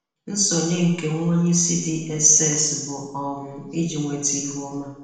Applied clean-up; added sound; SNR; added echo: none; none; none; reverberation time 0.9 s.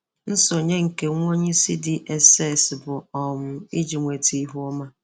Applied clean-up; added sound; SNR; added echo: none; none; none; none.